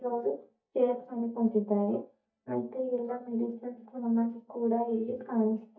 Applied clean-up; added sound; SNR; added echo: neural mask model DeepFilterNet 3.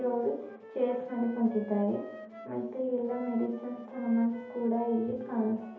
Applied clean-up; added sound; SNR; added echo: none; Wind instrument, woodwind instrument; 16 dB; reverberation time 2.2 s.